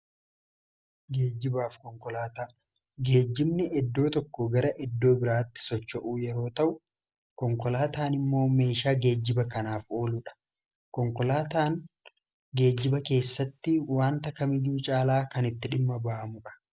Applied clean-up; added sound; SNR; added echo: none; none; none; none.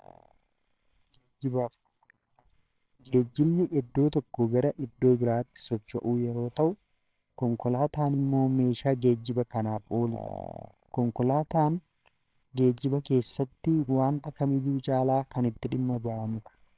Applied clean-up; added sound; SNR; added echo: neural separator model SepFormer WHAMR!.